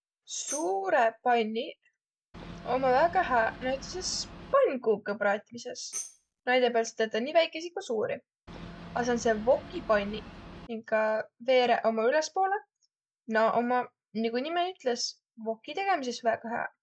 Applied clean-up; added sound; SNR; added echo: none; Tambourine + Boat, Water vehicle; 15 dB; none.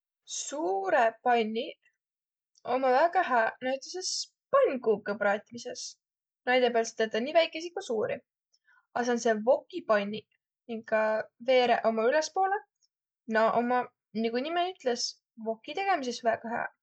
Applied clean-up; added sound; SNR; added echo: none; none; none; none.